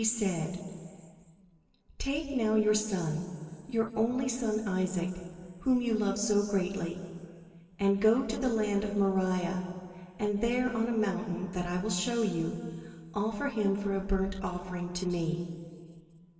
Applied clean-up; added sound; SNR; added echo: none; none; none; reverberation time 2.3 s.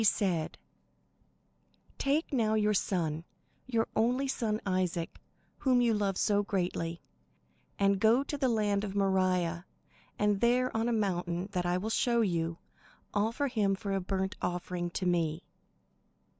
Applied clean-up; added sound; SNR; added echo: none; none; none; none.